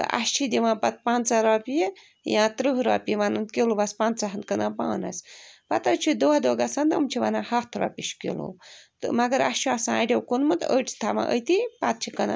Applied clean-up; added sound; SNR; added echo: none; none; none; none.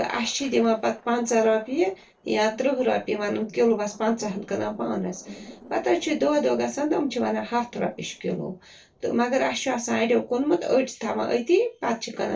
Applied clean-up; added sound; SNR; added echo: neural separator model SepFormer DNS4.